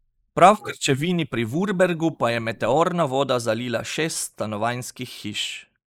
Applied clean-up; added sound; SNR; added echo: neural mask model Resemble Enhance denoiser.